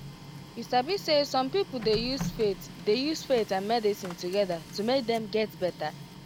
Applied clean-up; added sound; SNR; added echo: none; Printer; 13 dB; none.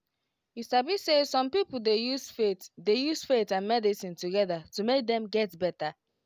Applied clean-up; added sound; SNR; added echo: none; none; none; none.